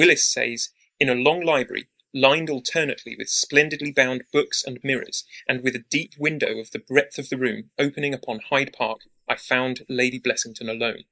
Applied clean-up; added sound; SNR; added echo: neural mask model Resemble Enhance denoiser.